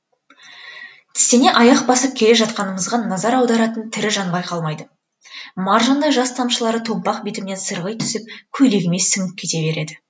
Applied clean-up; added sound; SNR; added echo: none; none; none; none.